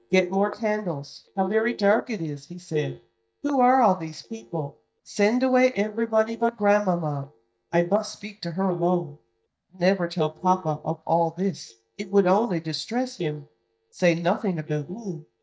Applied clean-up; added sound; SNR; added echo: neural mask model DeepFilterNet 3.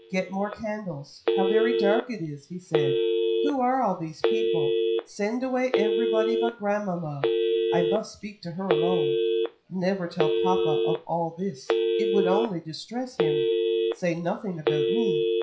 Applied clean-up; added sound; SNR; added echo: classical method WPE with log-MMSE.